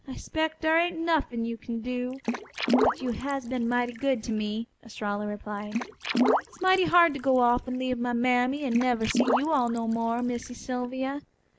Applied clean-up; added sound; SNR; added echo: neural mask model Resemble Enhance denoiser.